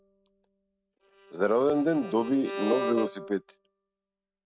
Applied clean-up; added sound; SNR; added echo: neural mask model RNNoise.